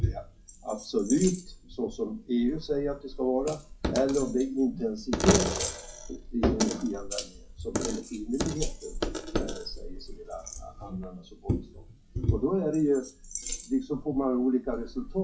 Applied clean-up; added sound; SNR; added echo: classical method WPE with log-MMSE.